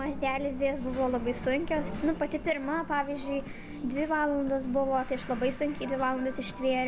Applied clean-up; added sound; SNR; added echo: none; none; none; none.